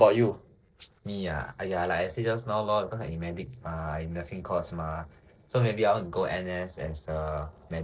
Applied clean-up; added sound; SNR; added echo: neural separator model SepFormer DNS4.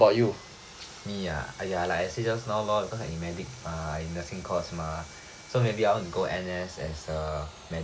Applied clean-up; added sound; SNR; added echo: none; Sawing; 19 dB; none.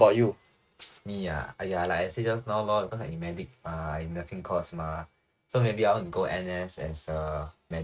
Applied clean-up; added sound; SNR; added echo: neural mask model RNNoise.